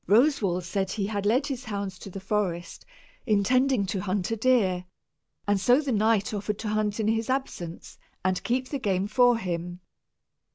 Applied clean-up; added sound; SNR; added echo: none; none; none; none.